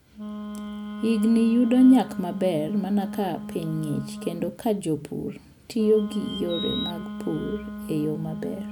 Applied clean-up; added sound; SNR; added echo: none; Bird vocalization, bird call, bird song + Wind instrument, woodwind instrument; 10 dB; none.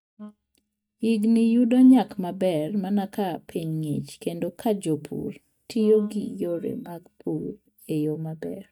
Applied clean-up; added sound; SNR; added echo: neural mask model DeepFilterNet 3.